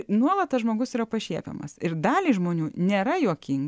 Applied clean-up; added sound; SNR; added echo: none; none; none; none.